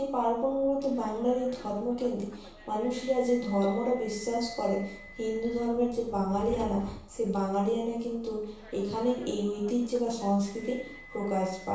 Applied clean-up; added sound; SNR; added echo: none; Subway, metro, underground; 18 dB; reverberation time 0.7 s.